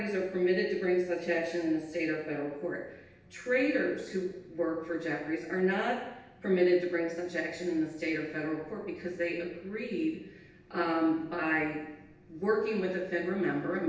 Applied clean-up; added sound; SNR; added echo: none; none; none; reverberation time 0.9 s.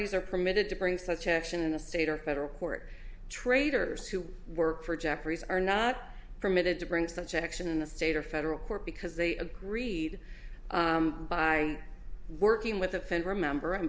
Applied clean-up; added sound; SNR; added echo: none; none; none; none.